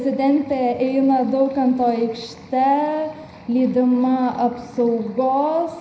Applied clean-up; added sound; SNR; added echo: none; none; none; reverberation time 0.7 s.